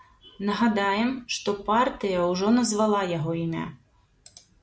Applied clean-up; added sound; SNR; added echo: none; none; none; none.